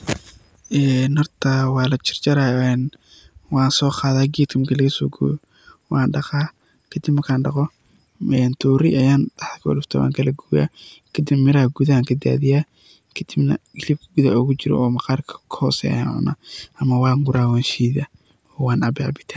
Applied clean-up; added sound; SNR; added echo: none; none; none; none.